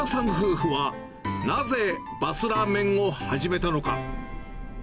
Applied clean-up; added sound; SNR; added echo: none; Thunder; 12 dB; none.